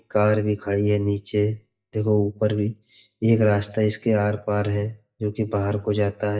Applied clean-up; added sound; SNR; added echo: neural mask model DeepFilterNet 3.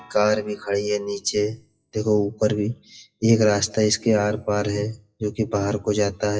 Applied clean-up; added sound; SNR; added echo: classical method WPE with log-MMSE.